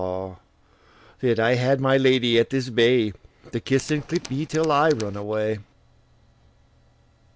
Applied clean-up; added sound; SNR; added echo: none; Tools; 17 dB; none.